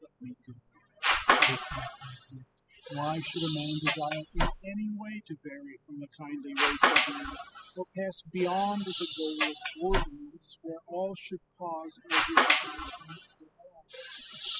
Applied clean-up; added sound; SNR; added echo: classical method spectral subtraction.